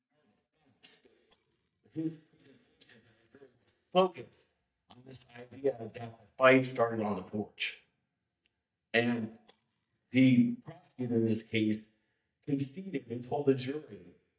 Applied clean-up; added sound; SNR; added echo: neural mask model DeepFilterNet 3.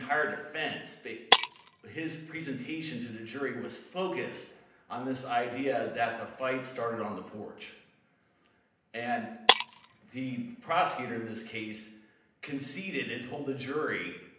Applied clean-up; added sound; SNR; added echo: none; Shatter; -2 dB; reverberation time 0.8 s.